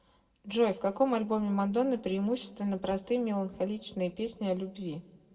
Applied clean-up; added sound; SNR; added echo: none; none; none; reverberation time 0.9 s.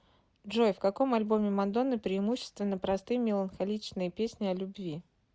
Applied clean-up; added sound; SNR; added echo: none; none; none; none.